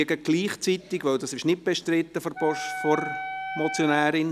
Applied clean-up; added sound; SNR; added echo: none; Wind instrument, woodwind instrument; 8 dB; none.